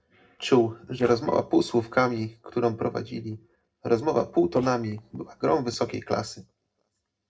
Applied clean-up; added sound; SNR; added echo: neural separator model SepFormer DNS4.